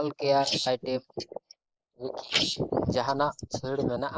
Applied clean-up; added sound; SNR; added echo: neural mask model Resemble Enhance denoiser.